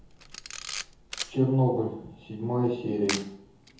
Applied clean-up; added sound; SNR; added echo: none; Camera; 11 dB; reverberation time 0.7 s.